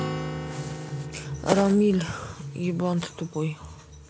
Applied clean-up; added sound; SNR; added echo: none; Acoustic guitar; 10 dB; none.